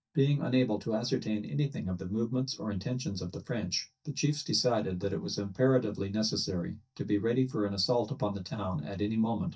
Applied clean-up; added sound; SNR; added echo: neural mask model DeepFilterNet 3.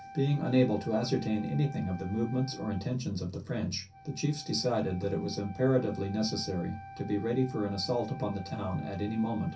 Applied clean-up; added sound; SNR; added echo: none; Wind instrument, woodwind instrument; 17 dB; reverberation time 0.3 s.